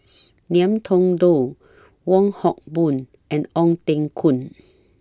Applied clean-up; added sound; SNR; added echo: none; none; none; none.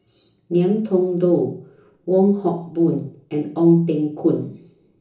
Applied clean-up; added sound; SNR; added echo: none; none; none; reverberation time 0.8 s.